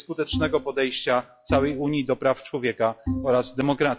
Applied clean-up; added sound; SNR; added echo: classical method log-MMSE.